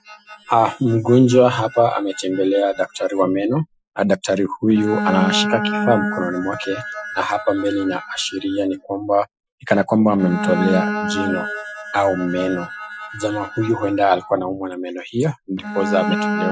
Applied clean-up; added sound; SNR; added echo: classical method Wiener filter.